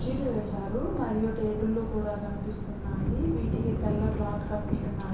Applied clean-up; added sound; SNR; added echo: none; Thunder; -1 dB; reverberation time 0.6 s.